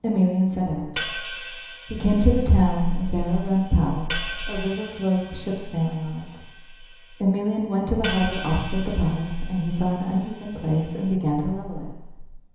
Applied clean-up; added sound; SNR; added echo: none; Hi-hat; 10 dB; reverberation time 1.0 s.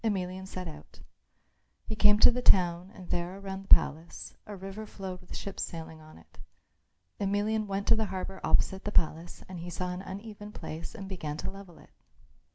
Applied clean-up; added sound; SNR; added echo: none; none; none; none.